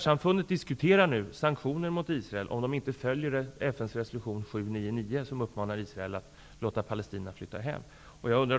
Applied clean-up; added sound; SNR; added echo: none; none; none; none.